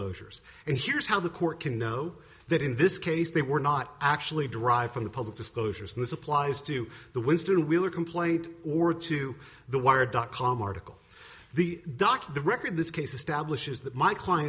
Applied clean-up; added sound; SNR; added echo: none; none; none; none.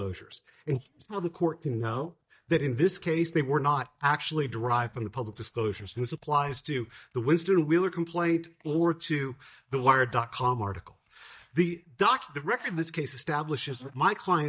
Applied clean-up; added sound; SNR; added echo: neural mask model DeepFilterNet 3.